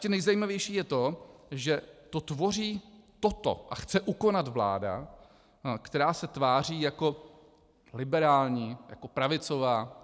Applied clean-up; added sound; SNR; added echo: none; none; none; none.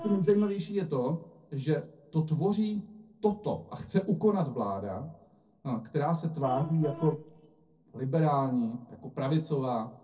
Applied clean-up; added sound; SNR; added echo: neural separator model SepFormer DNS4.